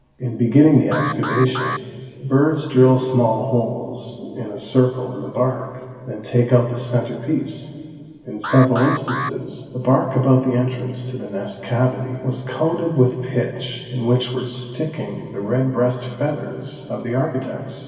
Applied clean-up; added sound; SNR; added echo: none; Alarm; 8 dB; reverberation time 2.3 s.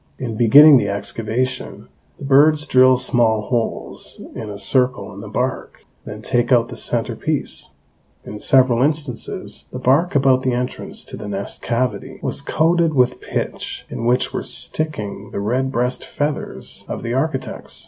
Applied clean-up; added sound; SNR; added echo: none; none; none; none.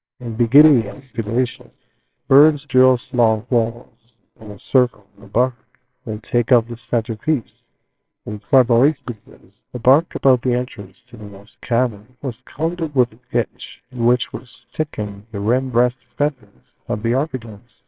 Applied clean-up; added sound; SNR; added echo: neural separator model SepFormer WHAMR!.